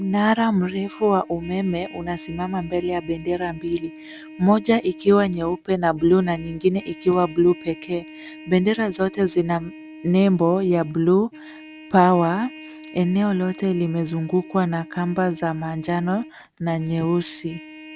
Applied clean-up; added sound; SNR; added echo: none; Trumpet; 19 dB; none.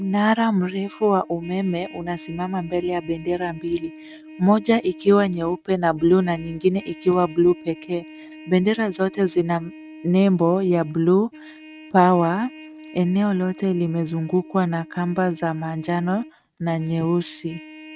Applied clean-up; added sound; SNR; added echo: neural mask model RNNoise.